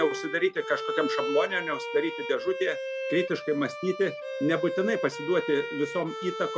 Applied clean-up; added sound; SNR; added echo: none; Bowed string instrument; 5 dB; none.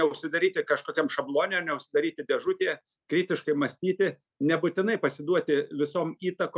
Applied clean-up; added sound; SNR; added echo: none; none; none; none.